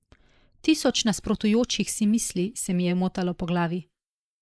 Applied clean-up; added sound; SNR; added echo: neural mask model Resemble Enhance denoiser.